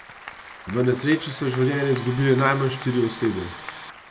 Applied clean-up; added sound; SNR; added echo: none; Applause / Crowd + Tools; 14 dB; none.